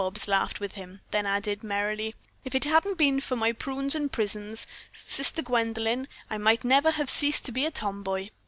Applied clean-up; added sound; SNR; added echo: none; none; none; none.